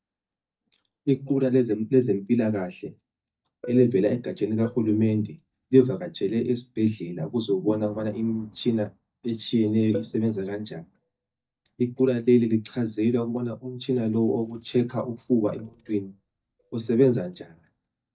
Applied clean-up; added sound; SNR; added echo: neural mask model DeepFilterNet 3.